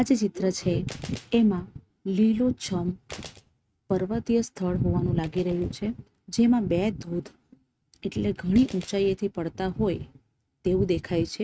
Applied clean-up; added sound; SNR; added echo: neural mask model RNNoise.